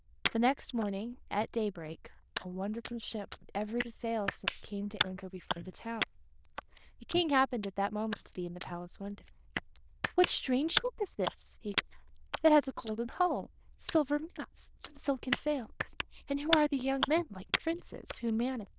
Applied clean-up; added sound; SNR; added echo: neural diffusion model UNIVERSE++.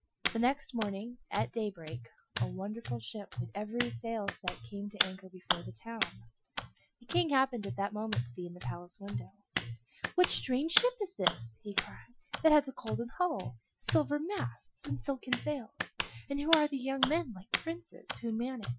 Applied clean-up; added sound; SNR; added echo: classical method Wiener filter.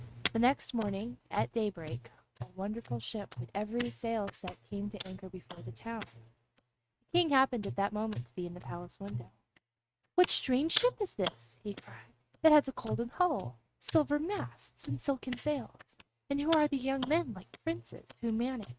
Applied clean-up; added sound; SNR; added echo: neural mask model RNNoise.